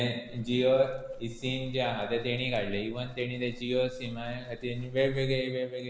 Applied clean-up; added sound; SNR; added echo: none; Livestock, farm animals, working animals; 14 dB; none.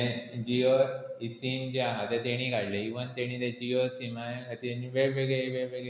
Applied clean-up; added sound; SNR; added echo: none; none; none; none.